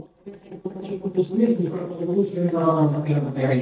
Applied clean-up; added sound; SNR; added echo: neural mask model DeepFilterNet 3.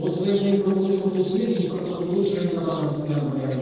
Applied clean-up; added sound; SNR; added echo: neural separator model SepFormer DNS4.